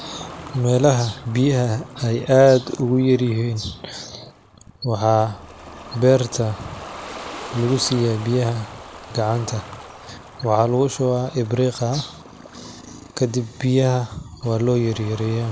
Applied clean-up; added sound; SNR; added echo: none; Ocean; 18 dB; none.